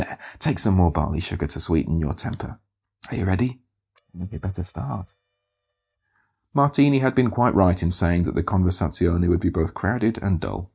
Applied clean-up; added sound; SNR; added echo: neural mask model DeepFilterNet 3.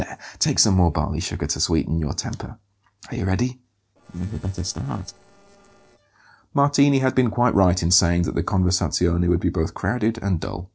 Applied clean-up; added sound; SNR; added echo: neural separator model SepFormer DNS4.